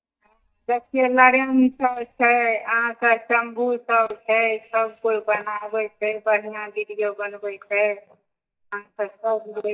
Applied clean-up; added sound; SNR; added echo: neural mask model DeepFilterNet 3.